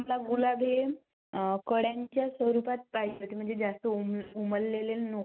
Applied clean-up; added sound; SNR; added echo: none; none; none; none.